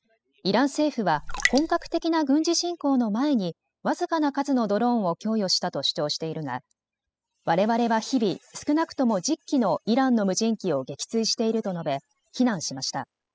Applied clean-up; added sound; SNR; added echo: classical method spectral subtraction.